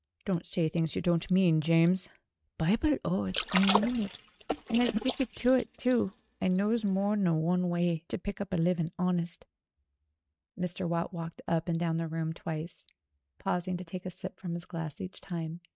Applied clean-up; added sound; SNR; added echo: neural mask model RNNoise.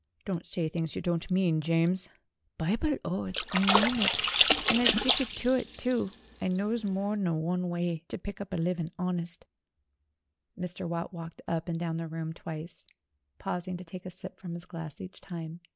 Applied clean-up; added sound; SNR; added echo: none; Splash, splatter; -2 dB; none.